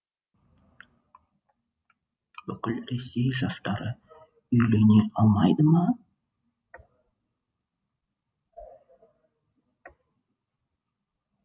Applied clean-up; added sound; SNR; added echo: none; none; none; none.